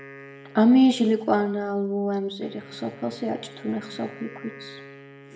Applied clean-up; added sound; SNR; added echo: none; Wind instrument, woodwind instrument; 20 dB; reverberation time 0.6 s.